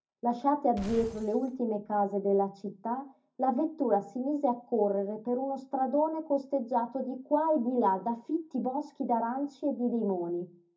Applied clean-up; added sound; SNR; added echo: none; Glass; 16 dB; reverberation time 0.4 s.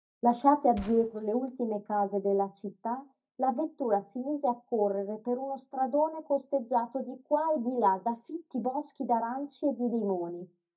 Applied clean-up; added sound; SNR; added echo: neural mask model DeepFilterNet 3.